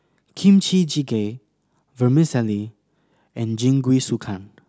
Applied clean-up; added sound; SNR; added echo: none; none; none; none.